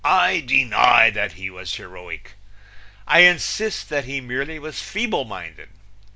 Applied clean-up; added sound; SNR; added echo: none; none; none; none.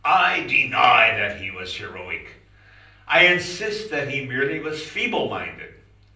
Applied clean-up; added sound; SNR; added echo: none; none; none; reverberation time 0.6 s.